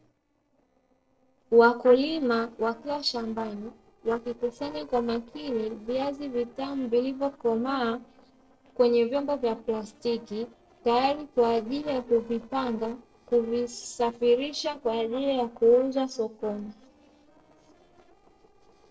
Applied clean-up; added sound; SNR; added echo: neural separator model SepFormer DNS4.